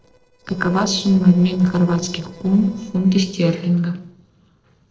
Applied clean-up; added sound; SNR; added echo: neural separator model SepFormer DNS4.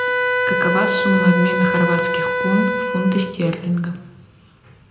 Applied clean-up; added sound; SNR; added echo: none; Wind instrument, woodwind instrument; 1 dB; reverberation time 0.7 s.